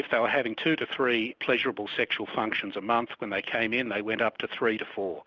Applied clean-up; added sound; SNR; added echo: none; none; none; none.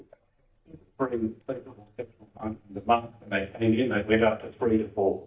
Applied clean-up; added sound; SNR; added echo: neural mask model DeepFilterNet 3.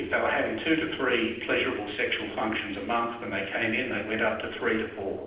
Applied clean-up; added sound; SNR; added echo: neural separator model SepFormer DNS4.